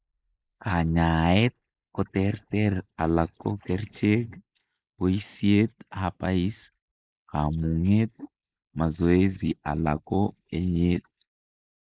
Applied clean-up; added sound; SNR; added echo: neural mask model Resemble Enhance denoiser.